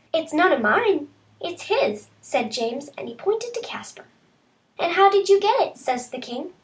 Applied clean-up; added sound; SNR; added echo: none; none; none; none.